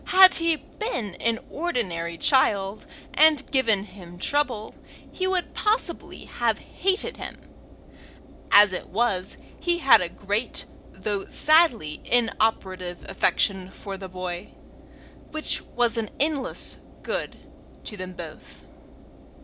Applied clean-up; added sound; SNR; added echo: none; Engine; 20 dB; none.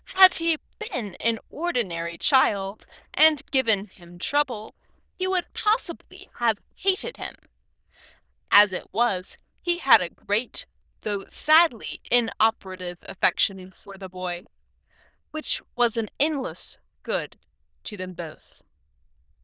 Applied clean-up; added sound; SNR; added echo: neural diffusion model UNIVERSE++.